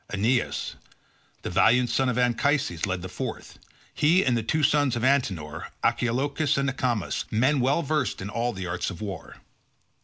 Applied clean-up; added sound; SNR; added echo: none; none; none; none.